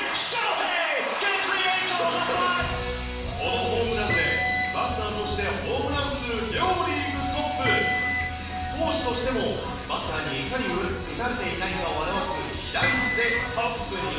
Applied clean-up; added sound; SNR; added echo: none; Microwave oven; 2 dB; reverberation time 0.9 s.